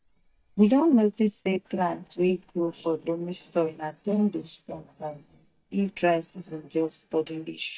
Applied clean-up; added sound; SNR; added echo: neural mask model DeepFilterNet 3.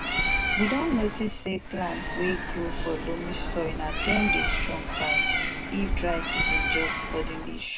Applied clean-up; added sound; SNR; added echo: none; Bird; -3 dB; reverberation time 0.2 s.